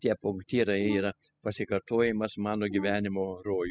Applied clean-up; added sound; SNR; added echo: classical method spectral subtraction.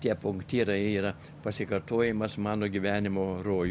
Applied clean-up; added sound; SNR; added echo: none; none; none; none.